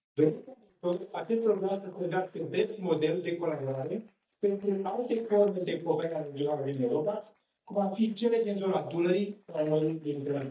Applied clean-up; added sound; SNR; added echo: neural mask model DeepFilterNet 3.